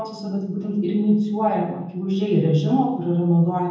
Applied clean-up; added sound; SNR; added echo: none; none; none; reverberation time 0.7 s.